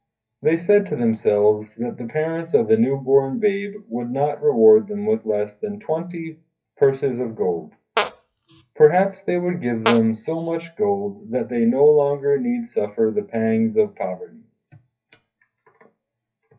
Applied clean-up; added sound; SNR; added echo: classical method WPE with log-MMSE.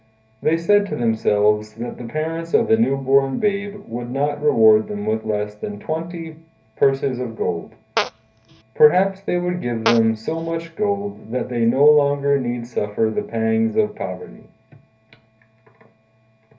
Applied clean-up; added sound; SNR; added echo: none; Fart; 8 dB; reverberation time 0.3 s.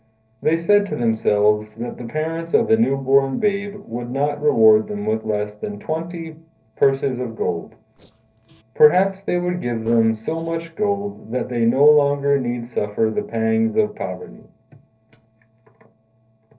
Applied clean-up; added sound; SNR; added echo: neural separator model SepFormer DNS4.